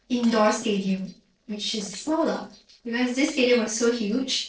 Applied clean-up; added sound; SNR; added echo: neural separator model SepFormer DNS4.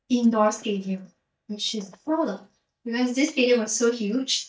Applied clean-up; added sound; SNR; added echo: neural mask model DeepFilterNet 3.